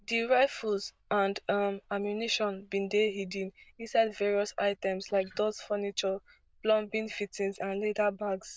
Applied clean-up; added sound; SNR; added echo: neural diffusion model UNIVERSE++.